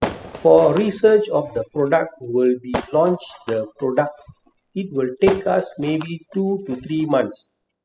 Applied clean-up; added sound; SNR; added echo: classical method spectral subtraction.